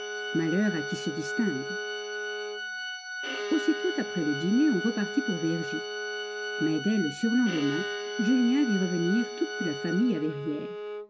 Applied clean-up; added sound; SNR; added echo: none; Organ + Bowed string instrument; 6 dB; none.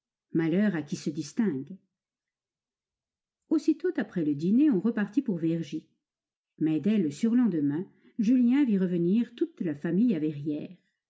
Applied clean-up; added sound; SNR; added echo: none; none; none; none.